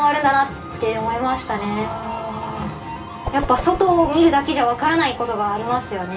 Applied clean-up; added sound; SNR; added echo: none; Whoosh, swoosh, swish; 12 dB; reverberation time 0.2 s.